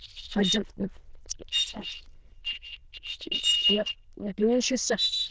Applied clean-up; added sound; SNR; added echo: neural diffusion model UNIVERSE++.